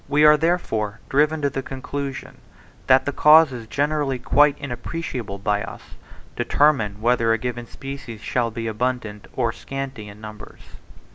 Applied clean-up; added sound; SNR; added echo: none; none; none; none.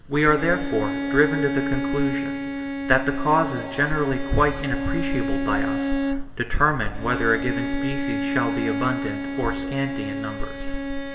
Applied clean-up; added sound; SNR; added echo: none; Bowed string instrument; 4 dB; reverberation time 1.7 s.